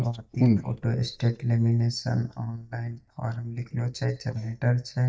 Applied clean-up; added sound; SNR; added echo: neural mask model DeepFilterNet 3.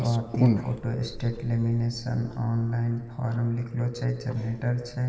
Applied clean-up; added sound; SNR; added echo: none; Clock; 7 dB; reverberation time 2.1 s.